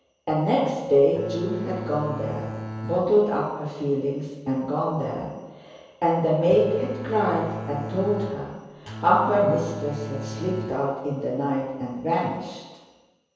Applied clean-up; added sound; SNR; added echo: none; Bowed string instrument; 10 dB; reverberation time 1.2 s.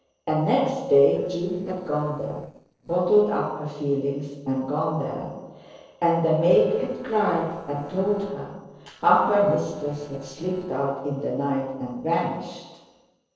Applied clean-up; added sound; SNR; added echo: neural separator model SepFormer DNS4.